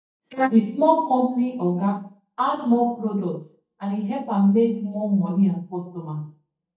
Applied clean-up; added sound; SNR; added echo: neural mask model DeepFilterNet 3.